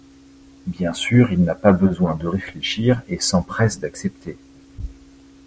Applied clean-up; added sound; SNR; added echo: none; none; none; none.